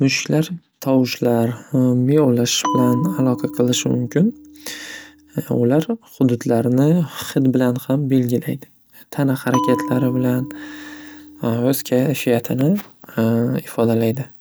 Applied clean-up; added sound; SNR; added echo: none; Bell; 10 dB; none.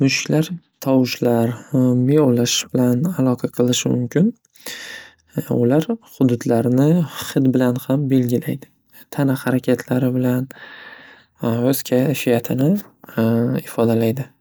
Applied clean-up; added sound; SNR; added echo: neural mask model Resemble Enhance denoiser.